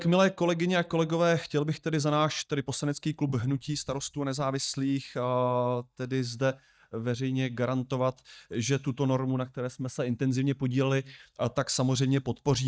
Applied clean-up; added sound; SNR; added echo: neural mask model DeepFilterNet 3.